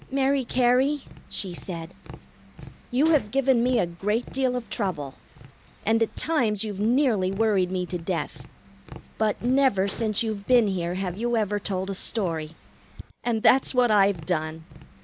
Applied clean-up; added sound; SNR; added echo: none; Tap; 19 dB; none.